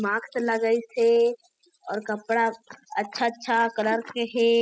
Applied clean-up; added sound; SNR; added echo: classical method spectral subtraction.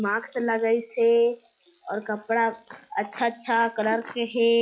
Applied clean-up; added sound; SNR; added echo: classical method log-MMSE.